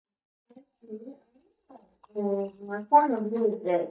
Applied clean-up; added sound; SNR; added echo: neural mask model DeepFilterNet 3.